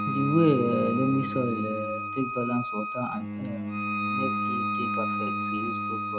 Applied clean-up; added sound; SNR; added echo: none; Bowed string instrument + Bowed string instrument; 1 dB; none.